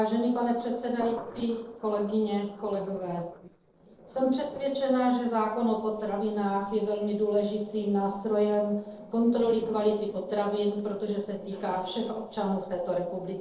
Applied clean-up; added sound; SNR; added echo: neural separator model SepFormer DNS4.